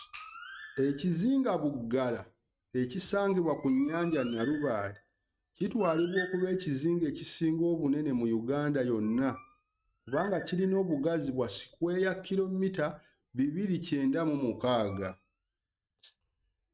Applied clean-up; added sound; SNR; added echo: neural mask model RNNoise.